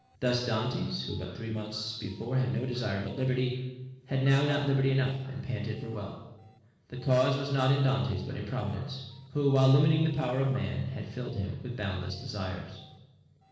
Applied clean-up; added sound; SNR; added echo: neural separator model SepFormer DNS4.